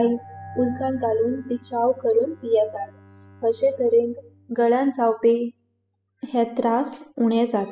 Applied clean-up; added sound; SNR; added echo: classical method spectral subtraction.